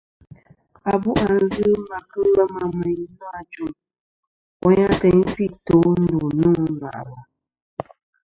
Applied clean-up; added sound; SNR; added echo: classical method spectral subtraction.